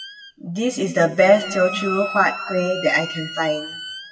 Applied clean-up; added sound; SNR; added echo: classical method WPE with log-MMSE.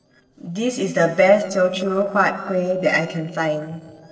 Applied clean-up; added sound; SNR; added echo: neural separator model SepFormer DNS4.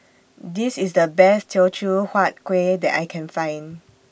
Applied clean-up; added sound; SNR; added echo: none; none; none; none.